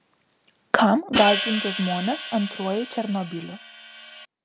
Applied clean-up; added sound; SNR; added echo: none; Hi-hat; 5 dB; none.